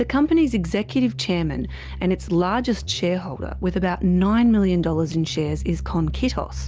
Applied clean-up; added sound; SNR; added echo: none; none; none; none.